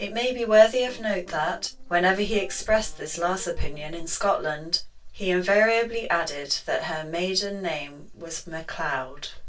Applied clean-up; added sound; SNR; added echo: neural separator model SepFormer DNS4.